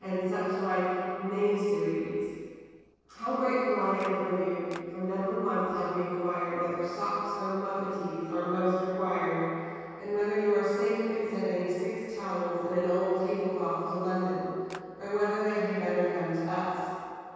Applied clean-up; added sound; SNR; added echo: neural separator model SepFormer DNS4.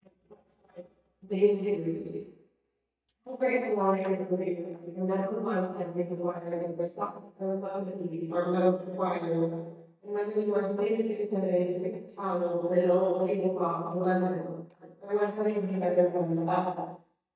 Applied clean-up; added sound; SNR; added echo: neural mask model DeepFilterNet 3.